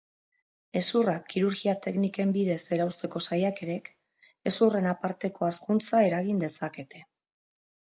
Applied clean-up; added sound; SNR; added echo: none; none; none; none.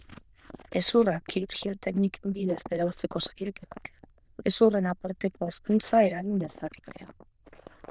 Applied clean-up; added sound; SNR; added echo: neural diffusion model UNIVERSE++.